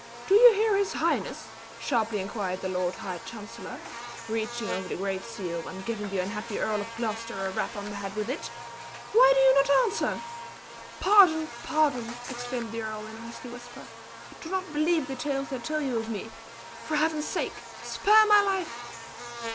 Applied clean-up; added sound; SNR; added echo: none; Buzz; 13 dB; none.